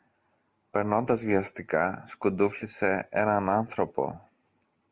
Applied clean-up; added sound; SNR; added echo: none; none; none; none.